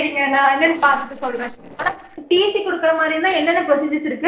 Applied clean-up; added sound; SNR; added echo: neural separator model SepFormer DNS4.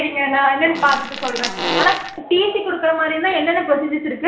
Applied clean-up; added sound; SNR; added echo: none; Fart; 5 dB; reverberation time 0.7 s.